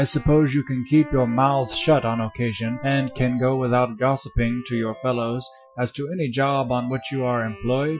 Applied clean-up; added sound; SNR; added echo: classical method Wiener filter.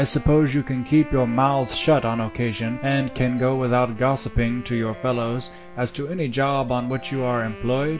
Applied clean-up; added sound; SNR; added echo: none; Wind instrument, woodwind instrument + Ringtone / Keyboard (musical); 17 dB; none.